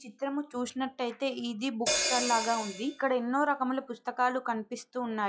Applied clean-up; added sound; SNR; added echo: classical method log-MMSE.